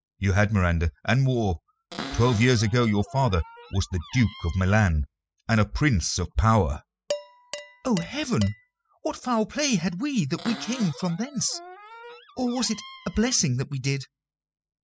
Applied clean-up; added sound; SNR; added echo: classical method spectral subtraction.